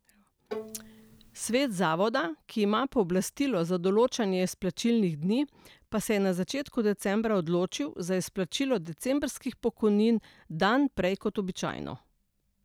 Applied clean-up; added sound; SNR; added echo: none; Bowed string instrument; 15 dB; none.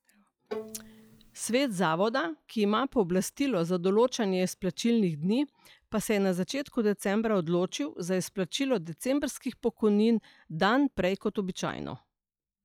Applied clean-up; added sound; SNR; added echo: classical method log-MMSE.